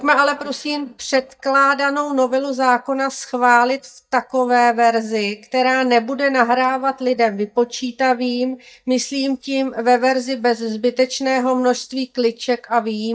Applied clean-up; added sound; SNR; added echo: neural mask model DeepFilterNet 3.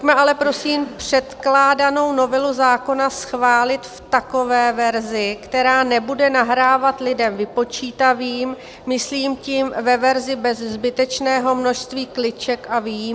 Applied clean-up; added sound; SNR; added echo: none; none; none; none.